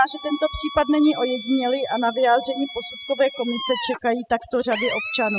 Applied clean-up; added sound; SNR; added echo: classical method spectral subtraction.